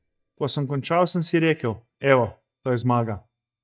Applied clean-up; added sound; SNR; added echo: neural mask model DeepFilterNet 3.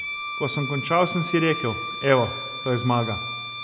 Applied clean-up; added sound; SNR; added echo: none; Bowed string instrument; 7 dB; none.